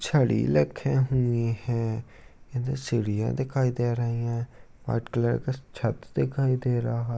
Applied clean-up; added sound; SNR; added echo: none; none; none; none.